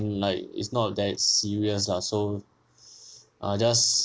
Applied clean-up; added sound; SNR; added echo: none; none; none; none.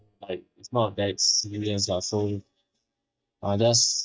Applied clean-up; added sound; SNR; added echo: neural mask model DeepFilterNet 3.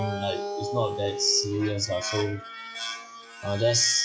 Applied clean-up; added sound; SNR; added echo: classical method log-MMSE.